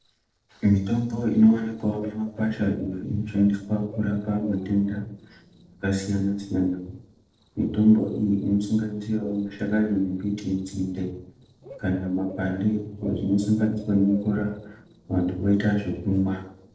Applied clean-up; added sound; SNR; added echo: neural separator model SepFormer DNS4.